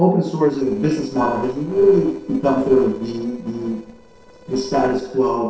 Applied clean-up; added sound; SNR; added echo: neural separator model SepFormer DNS4.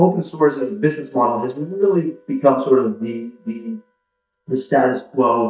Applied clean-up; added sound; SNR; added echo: neural mask model DeepFilterNet 3.